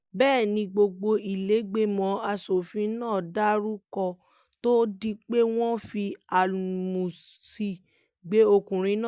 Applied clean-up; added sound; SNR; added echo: none; none; none; none.